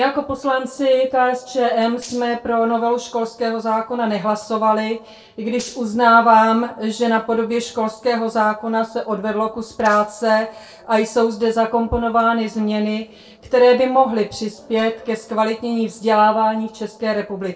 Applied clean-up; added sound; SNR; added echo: neural separator model SepFormer DNS4.